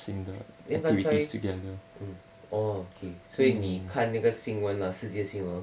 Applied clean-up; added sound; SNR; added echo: none; none; none; none.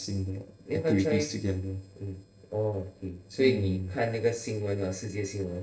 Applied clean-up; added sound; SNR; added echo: neural separator model SepFormer DNS4.